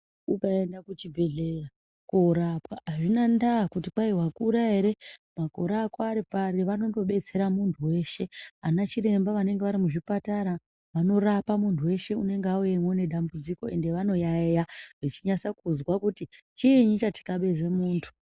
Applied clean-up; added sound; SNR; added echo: none; none; none; none.